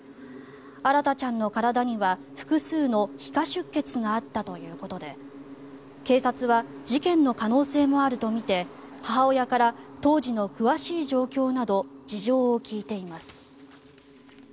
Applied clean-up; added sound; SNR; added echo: none; Insect; 18 dB; none.